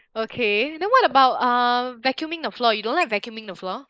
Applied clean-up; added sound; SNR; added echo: neural mask model Resemble Enhance denoiser.